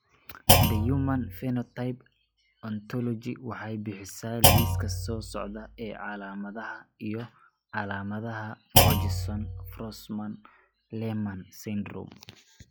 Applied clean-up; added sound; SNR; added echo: classical method log-MMSE.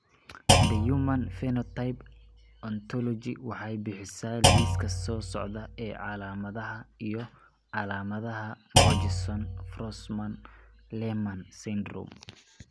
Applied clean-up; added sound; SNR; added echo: none; Thump, thud; -5 dB; none.